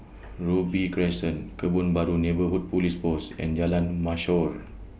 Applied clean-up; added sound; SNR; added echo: none; none; none; none.